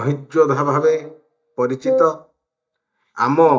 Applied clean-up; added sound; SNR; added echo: neural mask model DeepFilterNet 3.